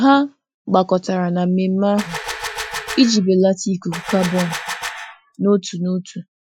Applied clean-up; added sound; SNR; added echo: classical method Wiener filter.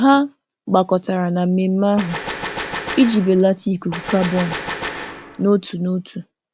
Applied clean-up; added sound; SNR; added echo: none; Gunshot, gunfire; 9 dB; none.